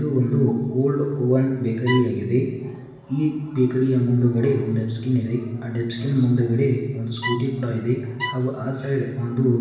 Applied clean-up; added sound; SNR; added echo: none; Bowed string instrument; 12 dB; reverberation time 1.2 s.